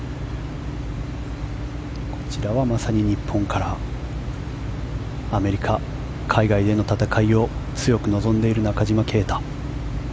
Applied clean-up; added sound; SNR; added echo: none; none; none; none.